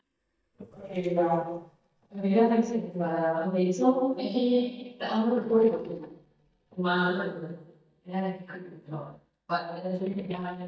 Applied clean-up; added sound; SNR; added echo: neural mask model DeepFilterNet 3.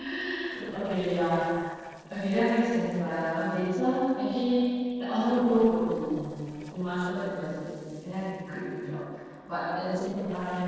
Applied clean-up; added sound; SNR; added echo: neural separator model SepFormer DNS4.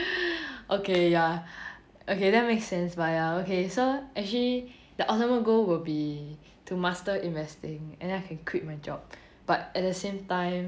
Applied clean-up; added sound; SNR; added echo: none; none; none; none.